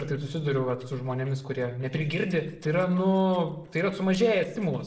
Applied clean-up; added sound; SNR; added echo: neural separator model SepFormer DNS4.